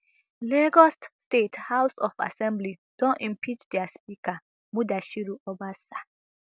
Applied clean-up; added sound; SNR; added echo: none; none; none; none.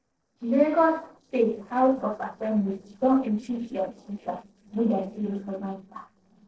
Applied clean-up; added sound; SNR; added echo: neural separator model SepFormer DNS4.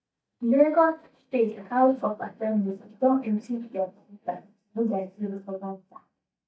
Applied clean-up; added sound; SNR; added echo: neural mask model DeepFilterNet 3.